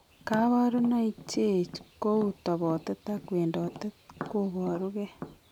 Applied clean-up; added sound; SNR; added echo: none; Tap; 16 dB; none.